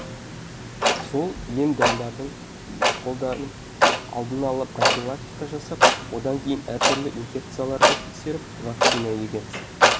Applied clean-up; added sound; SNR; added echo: none; Clock; -5 dB; none.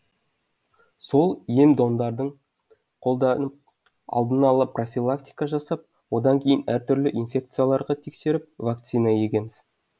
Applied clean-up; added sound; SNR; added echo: none; none; none; none.